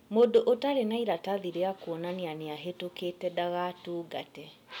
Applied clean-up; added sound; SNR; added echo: none; none; none; none.